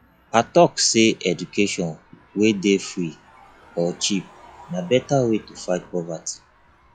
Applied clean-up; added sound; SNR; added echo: classical method log-MMSE.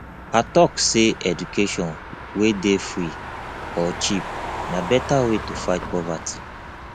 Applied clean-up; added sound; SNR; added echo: none; Motor vehicle (road); 10 dB; none.